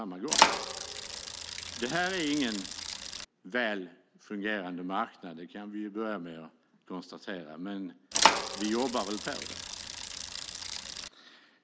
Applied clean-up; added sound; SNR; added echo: none; Bicycle; -5 dB; none.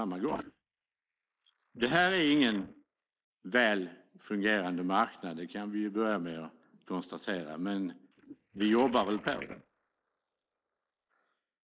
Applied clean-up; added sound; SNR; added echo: neural mask model Resemble Enhance denoiser.